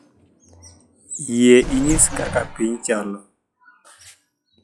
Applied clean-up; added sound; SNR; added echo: classical method log-MMSE.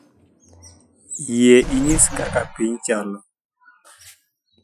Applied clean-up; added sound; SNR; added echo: classical method Wiener filter.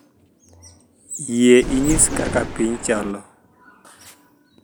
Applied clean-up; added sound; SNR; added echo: none; Thunder; 5 dB; none.